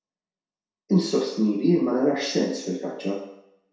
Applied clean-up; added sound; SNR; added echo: none; none; none; reverberation time 0.7 s.